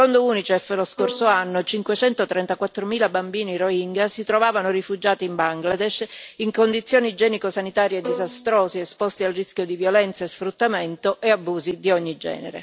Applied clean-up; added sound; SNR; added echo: none; Bowed string instrument; 10 dB; none.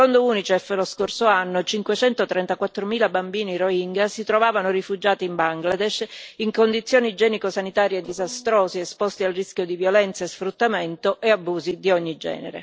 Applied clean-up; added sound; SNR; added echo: neural separator model SepFormer DNS4.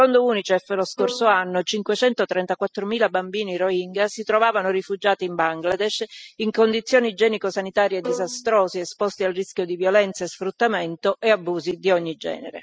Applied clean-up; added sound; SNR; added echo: classical method spectral subtraction.